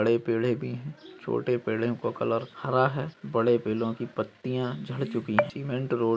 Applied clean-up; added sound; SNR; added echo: none; none; none; none.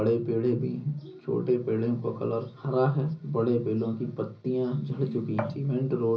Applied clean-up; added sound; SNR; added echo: none; none; none; reverberation time 0.5 s.